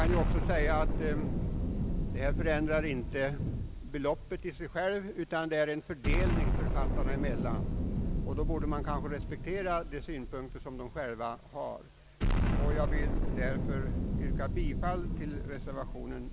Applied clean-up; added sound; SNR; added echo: none; Explosion; -4 dB; none.